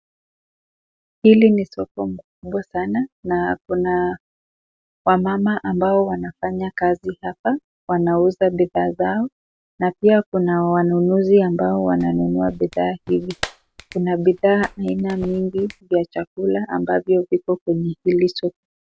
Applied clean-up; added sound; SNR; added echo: none; Clapping; 17 dB; none.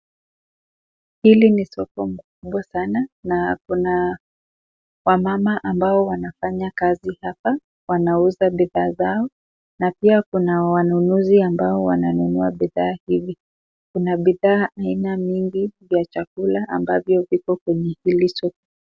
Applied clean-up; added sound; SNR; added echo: none; none; none; none.